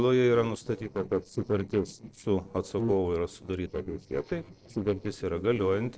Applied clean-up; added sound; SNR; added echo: neural separator model SepFormer DNS4.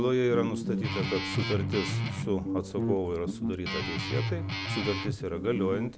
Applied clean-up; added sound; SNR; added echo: none; Guitar; 1 dB; none.